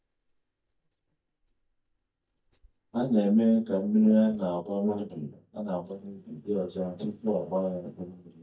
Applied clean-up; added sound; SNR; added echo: neural mask model DeepFilterNet 3.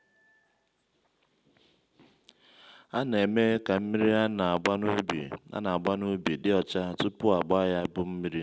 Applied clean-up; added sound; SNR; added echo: none; none; none; none.